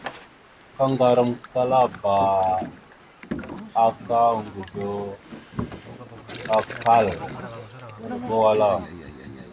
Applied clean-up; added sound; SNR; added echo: none; Boat, Water vehicle + Gurgling; 13 dB; none.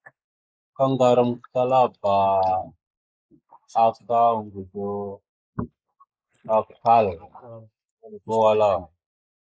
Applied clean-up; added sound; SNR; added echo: neural mask model Resemble Enhance denoiser.